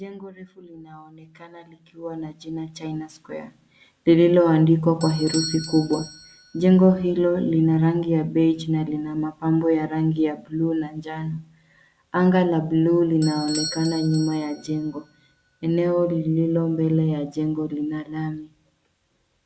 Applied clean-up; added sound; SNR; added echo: none; Bell / Doorbell; 19 dB; none.